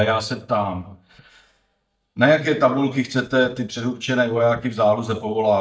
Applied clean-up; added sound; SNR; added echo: neural mask model DeepFilterNet 3.